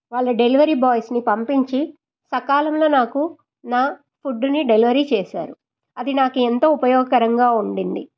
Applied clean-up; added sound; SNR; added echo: none; none; none; none.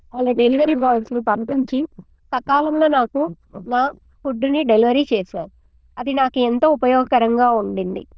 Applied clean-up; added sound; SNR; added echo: neural diffusion model UNIVERSE++.